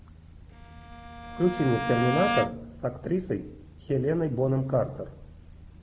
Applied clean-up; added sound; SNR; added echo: none; Bowed string instrument; 5 dB; none.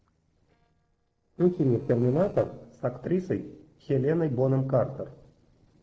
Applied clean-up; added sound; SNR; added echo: neural separator model SepFormer DNS4.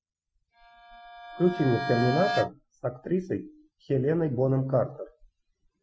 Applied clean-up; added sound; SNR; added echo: classical method Wiener filter.